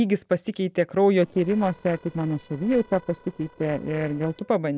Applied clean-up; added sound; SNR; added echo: neural separator model SepFormer DNS4.